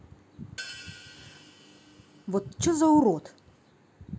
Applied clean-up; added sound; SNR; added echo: none; Hi-hat; 19 dB; none.